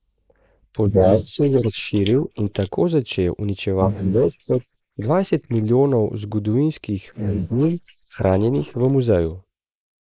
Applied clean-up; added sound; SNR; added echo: neural mask model Resemble Enhance denoiser.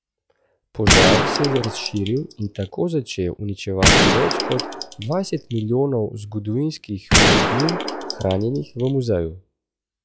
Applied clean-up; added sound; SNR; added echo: classical method log-MMSE.